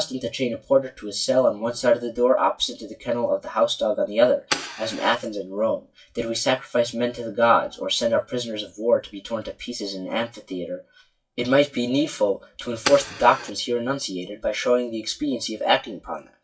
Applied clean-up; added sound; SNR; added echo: classical method WPE with log-MMSE.